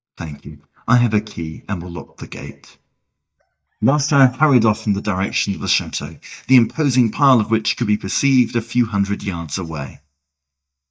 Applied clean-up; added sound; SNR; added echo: neural mask model DeepFilterNet 3.